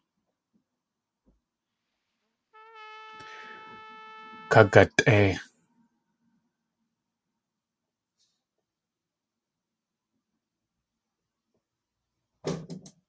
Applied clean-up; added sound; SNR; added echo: none; Trumpet; 19 dB; none.